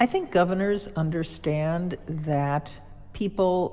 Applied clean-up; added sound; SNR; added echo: none; Car passing by / Accelerating, revving, vroom; 19 dB; reverberation time 1.2 s.